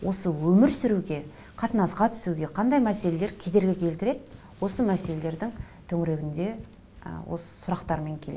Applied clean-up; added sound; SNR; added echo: none; none; none; none.